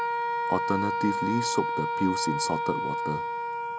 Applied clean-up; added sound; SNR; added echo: none; Wind instrument, woodwind instrument; -2 dB; none.